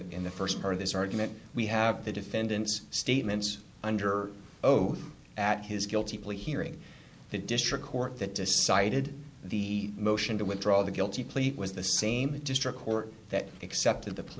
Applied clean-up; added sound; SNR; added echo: none; none; none; none.